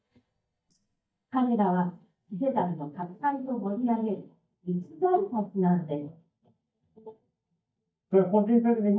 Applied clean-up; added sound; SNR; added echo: neural mask model DeepFilterNet 3.